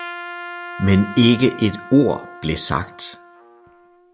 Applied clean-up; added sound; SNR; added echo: none; Trumpet; 15 dB; none.